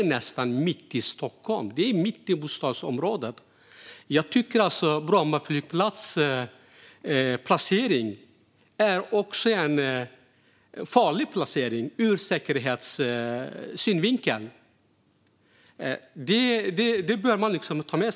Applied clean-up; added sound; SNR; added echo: none; none; none; none.